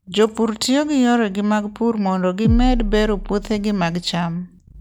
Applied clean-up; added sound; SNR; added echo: none; Bass drum; 5 dB; none.